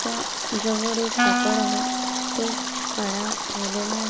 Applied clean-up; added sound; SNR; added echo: none; Stream + Wind instrument, woodwind instrument; -4 dB; none.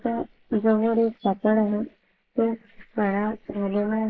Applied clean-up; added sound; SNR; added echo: neural mask model Resemble Enhance denoiser.